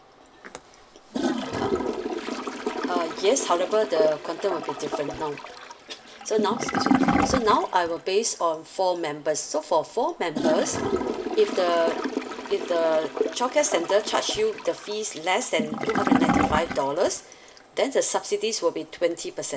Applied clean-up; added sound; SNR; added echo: none; Toilet flush / Gurgling; 3 dB; reverberation time 0.5 s.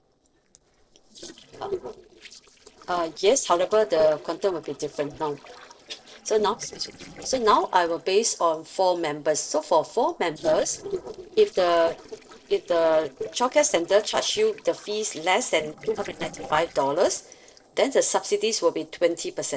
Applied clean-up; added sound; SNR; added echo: neural separator model SepFormer DNS4.